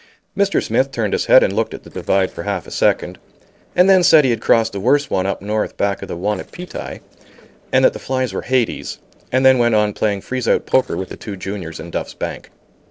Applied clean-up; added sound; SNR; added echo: neural separator model SepFormer DNS4.